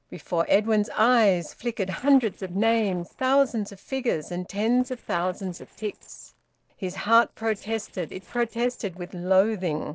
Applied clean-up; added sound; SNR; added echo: neural separator model SepFormer DNS4.